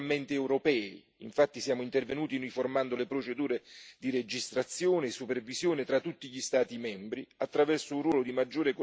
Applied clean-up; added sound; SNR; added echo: none; none; none; none.